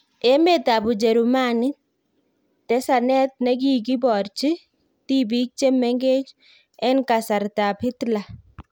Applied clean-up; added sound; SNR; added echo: none; none; none; none.